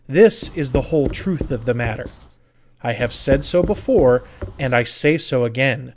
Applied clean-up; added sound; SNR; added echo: none; Writing; 10 dB; none.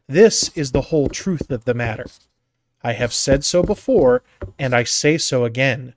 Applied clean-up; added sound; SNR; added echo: neural mask model RNNoise.